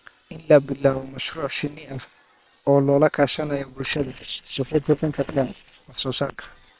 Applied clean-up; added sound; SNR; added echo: neural separator model SepFormer WHAM!.